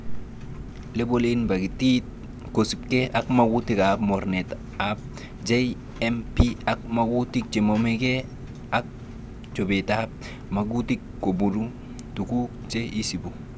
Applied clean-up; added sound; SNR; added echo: none; Engine; 12 dB; none.